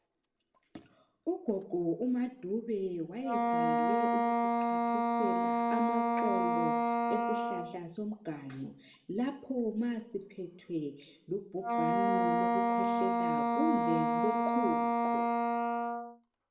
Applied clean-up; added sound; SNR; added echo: none; Wind instrument, woodwind instrument; -5 dB; reverberation time 0.6 s.